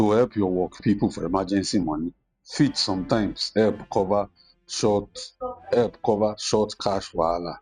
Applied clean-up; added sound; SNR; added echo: neural mask model RNNoise.